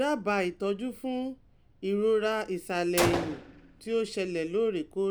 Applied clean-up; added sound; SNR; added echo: none; Gunshot, gunfire; 9 dB; none.